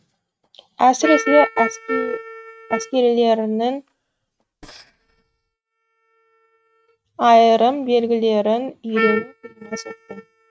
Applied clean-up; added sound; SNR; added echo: neural mask model RNNoise.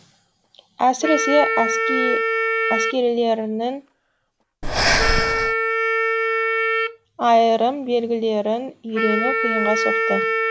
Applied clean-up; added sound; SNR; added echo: none; Breathing + Wind instrument, woodwind instrument; -1 dB; none.